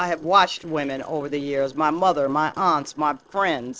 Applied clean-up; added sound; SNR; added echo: neural separator model SepFormer DNS4.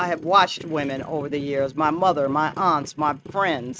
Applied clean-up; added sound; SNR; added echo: neural mask model RNNoise.